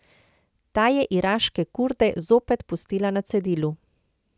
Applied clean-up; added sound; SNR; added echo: none; none; none; none.